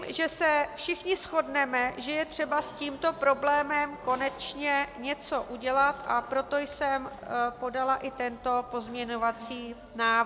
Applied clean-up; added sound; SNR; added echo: none; none; none; none.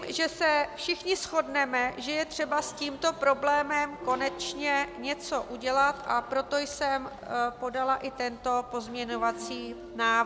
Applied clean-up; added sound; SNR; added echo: none; Keyboard (musical); 19 dB; none.